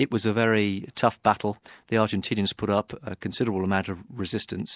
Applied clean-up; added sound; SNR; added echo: none; none; none; none.